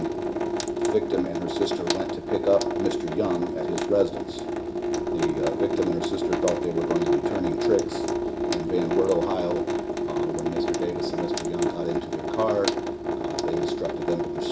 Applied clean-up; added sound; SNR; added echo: none; Drip / Sink (filling or washing) / Water tap, faucet; -2 dB; reverberation time 0.5 s.